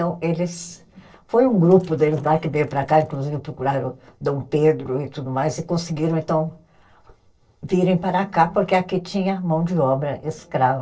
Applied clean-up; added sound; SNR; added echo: neural separator model SepFormer DNS4.